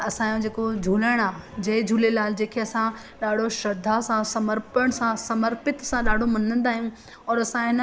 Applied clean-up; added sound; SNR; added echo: none; Alarm / Insect; 13 dB; none.